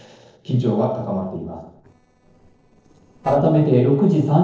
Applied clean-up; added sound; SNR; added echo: neural separator model SepFormer DNS4.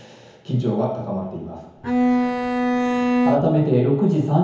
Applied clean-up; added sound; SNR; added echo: none; Bowed string instrument; -2 dB; reverberation time 1.0 s.